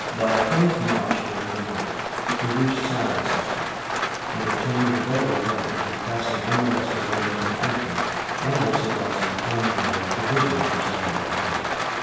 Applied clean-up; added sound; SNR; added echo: none; Rain; -1 dB; reverberation time 1.2 s.